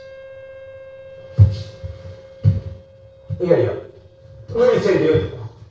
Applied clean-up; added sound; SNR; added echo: neural separator model SepFormer DNS4.